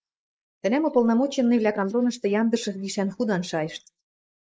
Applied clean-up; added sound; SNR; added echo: neural mask model Resemble Enhance denoiser.